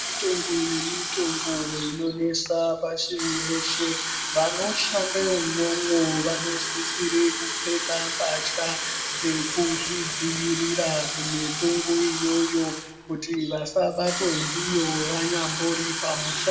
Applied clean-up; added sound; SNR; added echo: none; Fill (with liquid) / Water tap, faucet; 3 dB; reverberation time 1.2 s.